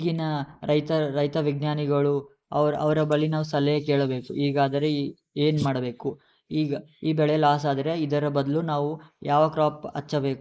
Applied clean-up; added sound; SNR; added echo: neural mask model Resemble Enhance denoiser.